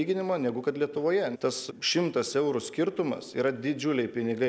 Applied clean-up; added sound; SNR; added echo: none; none; none; none.